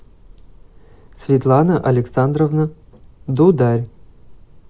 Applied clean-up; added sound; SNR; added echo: none; none; none; none.